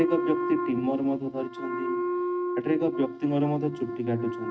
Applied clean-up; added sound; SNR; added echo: neural mask model RNNoise.